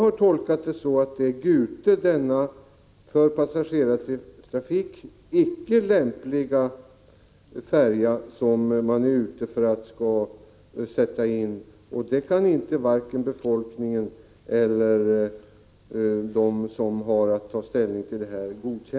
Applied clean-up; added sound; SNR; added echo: none; none; none; none.